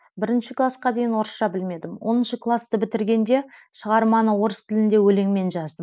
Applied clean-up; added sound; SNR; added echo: none; none; none; none.